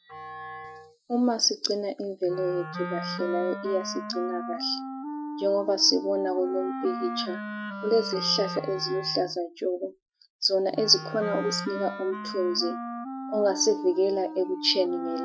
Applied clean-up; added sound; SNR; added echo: classical method Wiener filter.